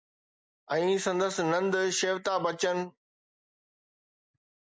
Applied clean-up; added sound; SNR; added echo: none; none; none; none.